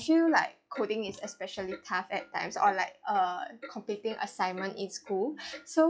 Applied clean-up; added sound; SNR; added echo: classical method log-MMSE.